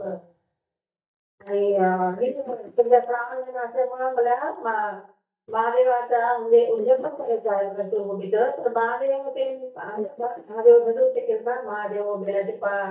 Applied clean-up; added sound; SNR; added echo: neural mask model DeepFilterNet 3.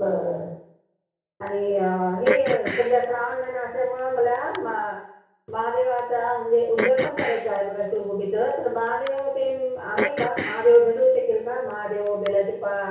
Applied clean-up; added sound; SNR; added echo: none; Cough; 10 dB; reverberation time 0.6 s.